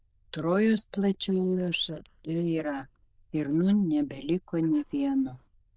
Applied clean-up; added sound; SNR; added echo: neural diffusion model UNIVERSE++.